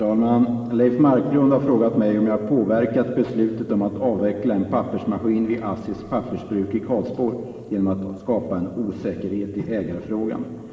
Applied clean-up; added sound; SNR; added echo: none; none; none; reverberation time 2.8 s.